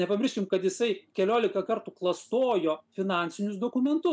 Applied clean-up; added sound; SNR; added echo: none; none; none; none.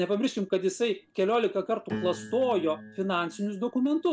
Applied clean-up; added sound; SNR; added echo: none; Piano; 16 dB; none.